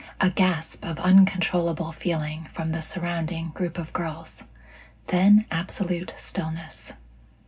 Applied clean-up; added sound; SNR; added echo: none; none; none; reverberation time 0.4 s.